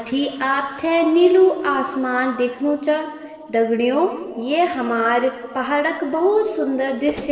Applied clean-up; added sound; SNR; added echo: neural separator model SepFormer DNS4.